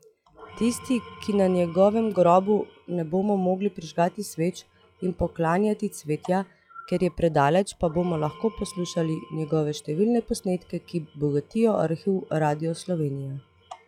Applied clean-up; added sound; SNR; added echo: classical method log-MMSE.